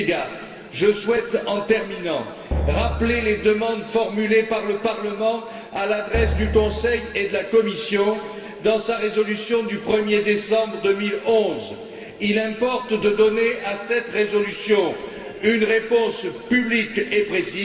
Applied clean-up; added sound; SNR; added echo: none; Drum; 5 dB; reverberation time 2.4 s.